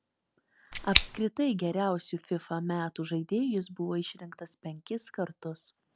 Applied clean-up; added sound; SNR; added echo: none; Scissors; -5 dB; none.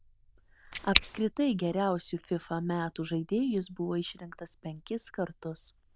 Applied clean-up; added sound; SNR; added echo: neural diffusion model UNIVERSE++.